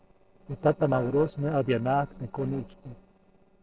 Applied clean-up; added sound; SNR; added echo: neural separator model SepFormer DNS4.